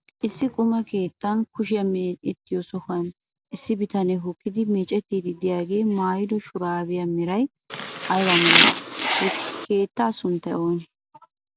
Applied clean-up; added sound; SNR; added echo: none; Domestic sounds, home sounds; -4 dB; none.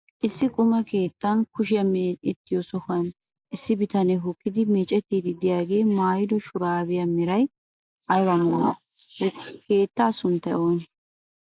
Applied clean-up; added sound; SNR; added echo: neural mask model Resemble Enhance denoiser.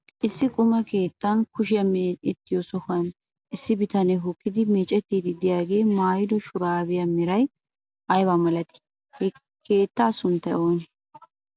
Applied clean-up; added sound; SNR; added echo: none; none; none; none.